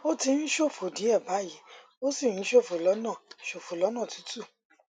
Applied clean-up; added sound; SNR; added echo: none; none; none; none.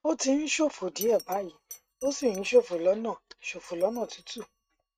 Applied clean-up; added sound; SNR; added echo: neural mask model RNNoise.